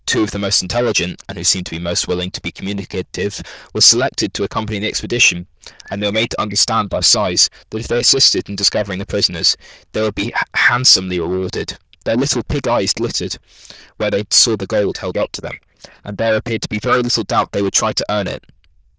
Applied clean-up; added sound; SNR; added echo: neural diffusion model UNIVERSE++.